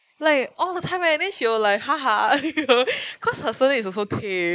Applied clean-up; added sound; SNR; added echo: neural mask model Resemble Enhance denoiser.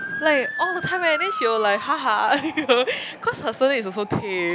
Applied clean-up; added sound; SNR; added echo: none; Motor vehicle (road) / Siren; 9 dB; none.